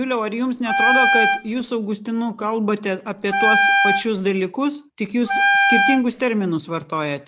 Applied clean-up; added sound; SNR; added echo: none; Wind instrument, woodwind instrument; -4 dB; none.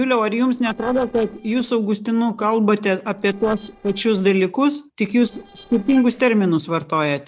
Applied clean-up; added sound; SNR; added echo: neural separator model SepFormer DNS4.